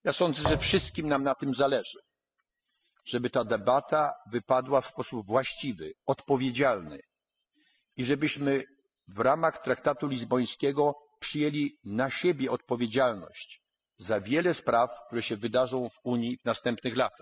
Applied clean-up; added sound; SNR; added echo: classical method spectral subtraction.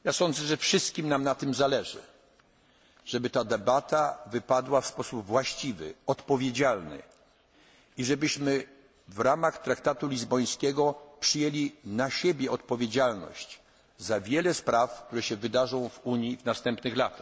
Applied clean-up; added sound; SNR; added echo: none; none; none; none.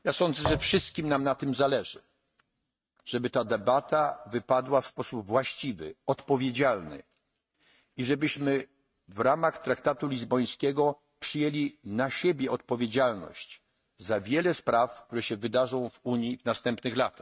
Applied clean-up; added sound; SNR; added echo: neural mask model RNNoise.